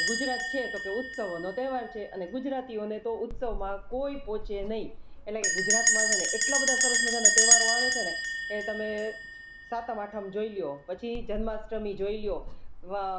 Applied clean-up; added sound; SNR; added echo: none; Bell; -5 dB; none.